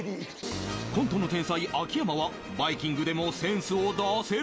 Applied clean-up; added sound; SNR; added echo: none; Bird; 19 dB; none.